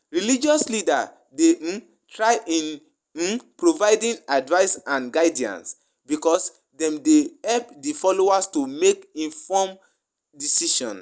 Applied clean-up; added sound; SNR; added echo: none; none; none; none.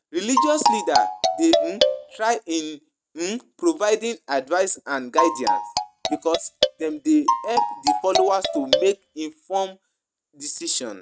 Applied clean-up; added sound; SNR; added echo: neural mask model RNNoise.